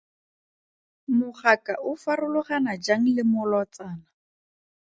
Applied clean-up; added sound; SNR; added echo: none; none; none; none.